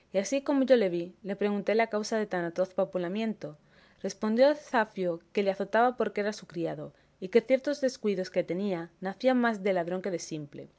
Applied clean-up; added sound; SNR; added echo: none; none; none; none.